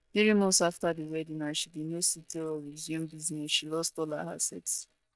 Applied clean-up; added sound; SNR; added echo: neural mask model DeepFilterNet 3.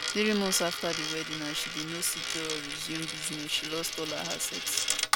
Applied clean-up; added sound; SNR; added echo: none; Coin (dropping); 1 dB; none.